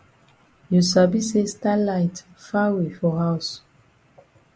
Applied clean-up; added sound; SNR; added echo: none; none; none; none.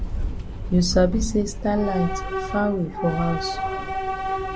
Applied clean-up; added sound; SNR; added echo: none; Subway, metro, underground / Train; 3 dB; none.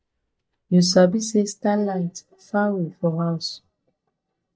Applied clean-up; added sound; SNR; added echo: neural mask model DeepFilterNet 3.